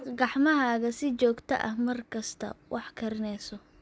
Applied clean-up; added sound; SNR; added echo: none; none; none; none.